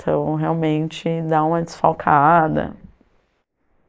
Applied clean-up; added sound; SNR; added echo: neural mask model Resemble Enhance denoiser.